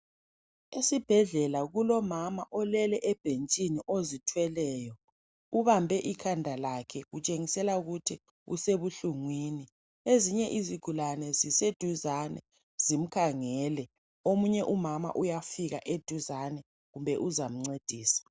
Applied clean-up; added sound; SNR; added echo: none; none; none; none.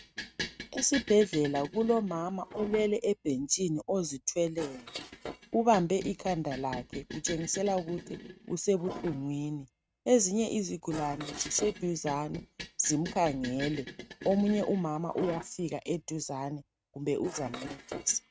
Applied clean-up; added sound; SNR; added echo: neural mask model RNNoise.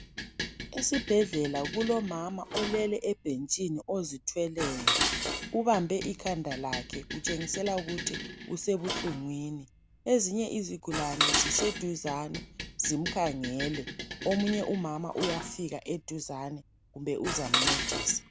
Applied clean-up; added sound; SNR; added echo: none; Dishes, pots, and pans; 4 dB; none.